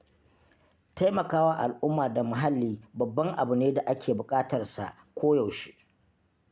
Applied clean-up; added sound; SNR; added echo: none; none; none; none.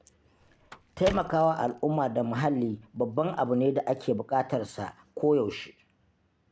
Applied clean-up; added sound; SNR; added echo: none; Car; 15 dB; none.